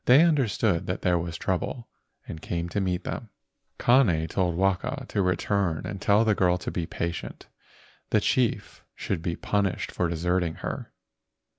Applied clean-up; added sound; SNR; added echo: none; none; none; none.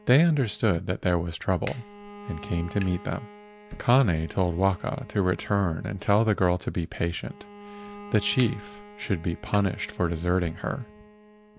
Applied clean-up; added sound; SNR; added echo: none; Bowed string instrument + Fire; 18 dB; none.